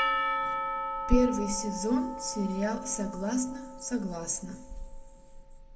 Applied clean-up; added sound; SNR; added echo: none; Percussion; 4 dB; reverberation time 1.2 s.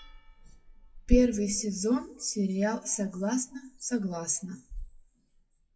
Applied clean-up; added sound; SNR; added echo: classical method WPE with log-MMSE.